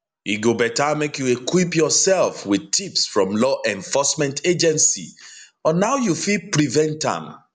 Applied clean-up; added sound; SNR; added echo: none; none; none; none.